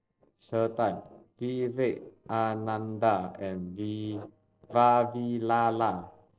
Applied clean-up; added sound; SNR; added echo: neural separator model SepFormer DNS4.